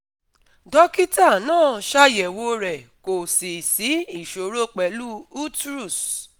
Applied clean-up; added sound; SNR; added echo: none; none; none; none.